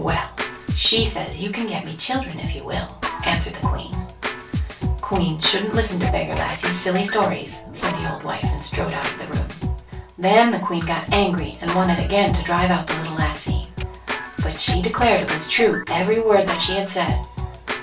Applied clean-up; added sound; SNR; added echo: none; Scratching (performance technique); 5 dB; reverberation time 0.2 s.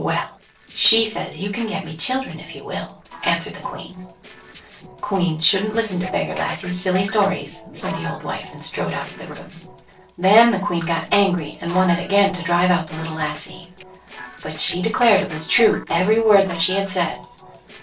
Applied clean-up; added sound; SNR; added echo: neural separator model SepFormer DNS4.